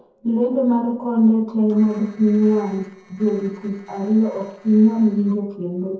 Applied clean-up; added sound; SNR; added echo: neural separator model SepFormer DNS4.